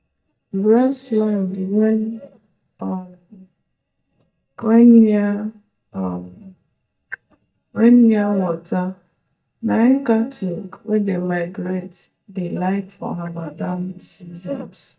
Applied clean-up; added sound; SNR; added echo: neural mask model DeepFilterNet 3.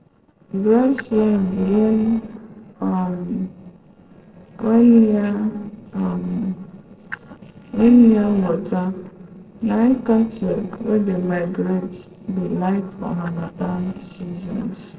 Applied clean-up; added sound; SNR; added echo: neural separator model SepFormer DNS4.